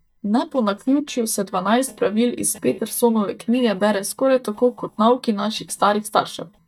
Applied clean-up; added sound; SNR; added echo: neural mask model DeepFilterNet 3.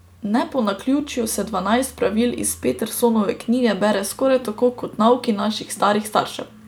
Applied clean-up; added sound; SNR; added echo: none; none; none; none.